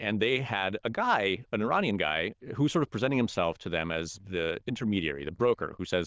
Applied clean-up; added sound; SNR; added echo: neural diffusion model UNIVERSE++.